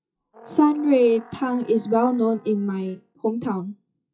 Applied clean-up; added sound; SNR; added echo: classical method WPE with log-MMSE.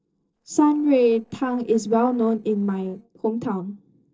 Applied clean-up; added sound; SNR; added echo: neural separator model SepFormer DNS4.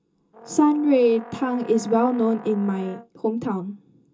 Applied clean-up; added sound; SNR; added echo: none; Brass instrument; 19 dB; reverberation time 0.2 s.